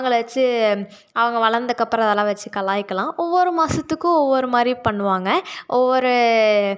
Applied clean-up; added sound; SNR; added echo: none; none; none; none.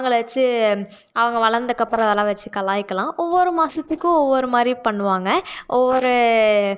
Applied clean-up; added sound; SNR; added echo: neural separator model SepFormer DNS4.